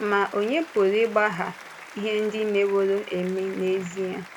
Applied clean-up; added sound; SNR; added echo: none; Applause; 18 dB; none.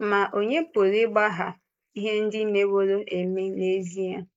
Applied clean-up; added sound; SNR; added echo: neural mask model Resemble Enhance denoiser.